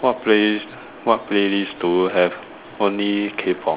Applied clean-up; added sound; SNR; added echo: none; none; none; none.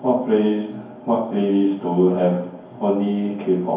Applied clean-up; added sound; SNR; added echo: none; none; none; reverberation time 0.9 s.